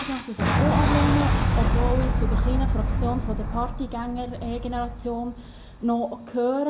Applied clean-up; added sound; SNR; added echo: none; Boom; -4 dB; reverberation time 0.4 s.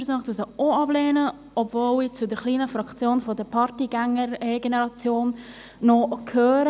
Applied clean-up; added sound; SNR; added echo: none; none; none; none.